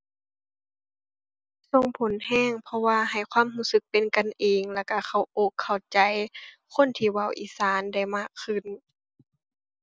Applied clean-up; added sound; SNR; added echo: none; none; none; none.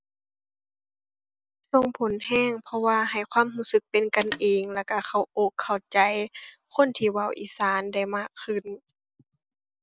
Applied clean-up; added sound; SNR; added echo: none; Telephone; 16 dB; none.